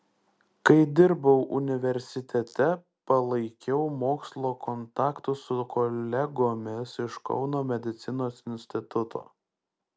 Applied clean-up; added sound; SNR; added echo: none; none; none; none.